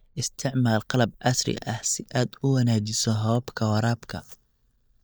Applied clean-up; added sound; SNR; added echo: neural mask model DeepFilterNet 3.